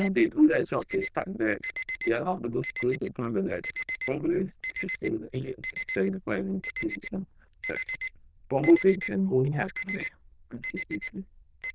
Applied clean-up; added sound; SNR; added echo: neural diffusion model UNIVERSE++.